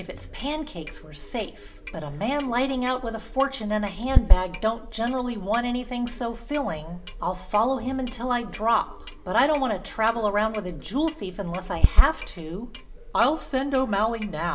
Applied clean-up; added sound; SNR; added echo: none; Clock; 1 dB; reverberation time 0.5 s.